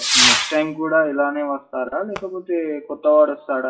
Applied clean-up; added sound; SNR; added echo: classical method WPE with log-MMSE.